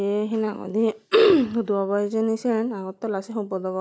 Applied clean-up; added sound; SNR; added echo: none; none; none; none.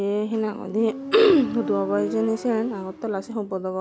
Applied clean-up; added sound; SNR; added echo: none; Motorcycle; 11 dB; none.